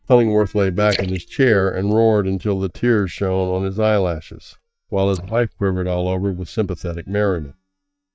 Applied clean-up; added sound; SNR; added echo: neural mask model DeepFilterNet 3.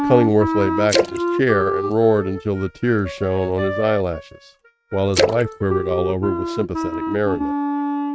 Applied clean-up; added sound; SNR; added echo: neural mask model RNNoise.